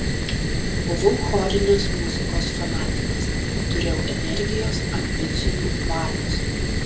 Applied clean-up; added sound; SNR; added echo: none; Fire; -4 dB; reverberation time 0.2 s.